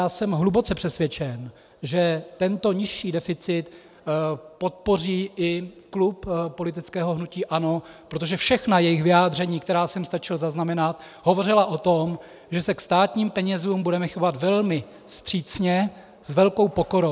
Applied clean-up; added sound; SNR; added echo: none; none; none; none.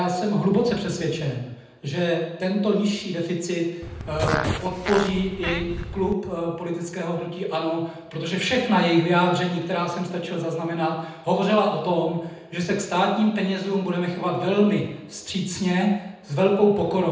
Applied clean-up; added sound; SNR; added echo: none; Fart; 5 dB; reverberation time 0.9 s.